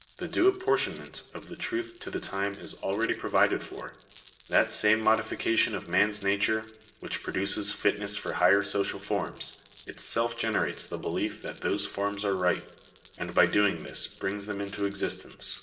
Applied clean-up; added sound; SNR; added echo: none; Glass; 19 dB; reverberation time 0.8 s.